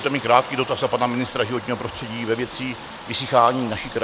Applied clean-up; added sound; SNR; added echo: none; Bathtub (filling or washing); 12 dB; none.